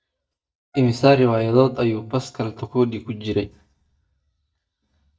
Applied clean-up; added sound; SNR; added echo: neural mask model DeepFilterNet 3.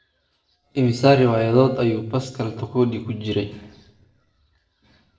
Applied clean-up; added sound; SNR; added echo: neural separator model SepFormer DNS4.